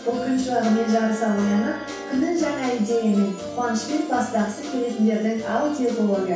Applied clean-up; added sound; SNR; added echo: none; Wind instrument, woodwind instrument; 16 dB; reverberation time 0.7 s.